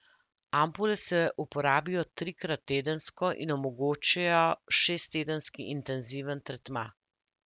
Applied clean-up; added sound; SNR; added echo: none; none; none; none.